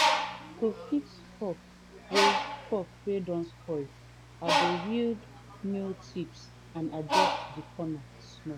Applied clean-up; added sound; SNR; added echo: none; Bird; -2 dB; none.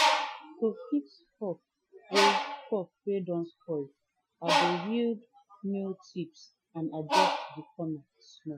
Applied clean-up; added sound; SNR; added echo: classical method Wiener filter.